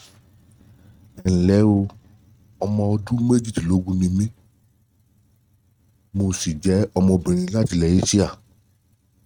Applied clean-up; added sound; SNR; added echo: neural mask model RNNoise.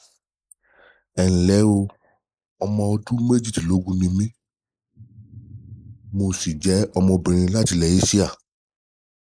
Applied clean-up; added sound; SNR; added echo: neural mask model Resemble Enhance denoiser.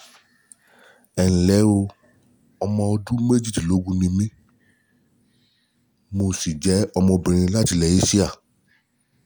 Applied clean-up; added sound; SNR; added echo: none; none; none; none.